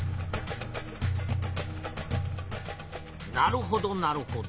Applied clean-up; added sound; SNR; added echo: none; none; none; none.